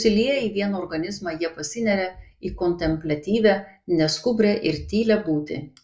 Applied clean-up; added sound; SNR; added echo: none; none; none; reverberation time 0.2 s.